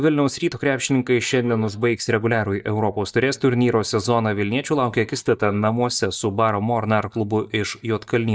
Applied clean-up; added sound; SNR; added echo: neural mask model DeepFilterNet 3.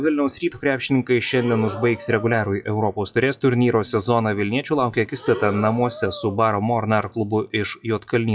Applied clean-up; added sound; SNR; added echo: classical method WPE with log-MMSE.